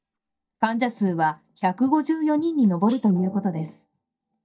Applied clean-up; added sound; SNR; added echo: neural mask model DeepFilterNet 3.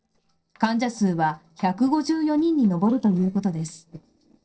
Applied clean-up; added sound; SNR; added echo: neural separator model SepFormer DNS4.